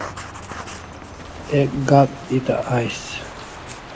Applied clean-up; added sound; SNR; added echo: none; Crow + Writing; 12 dB; none.